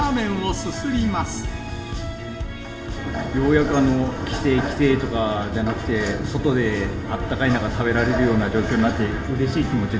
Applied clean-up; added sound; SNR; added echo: none; Thunder; 15 dB; reverberation time 1.1 s.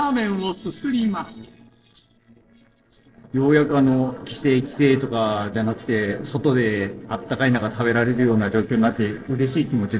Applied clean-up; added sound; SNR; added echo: neural separator model SepFormer DNS4.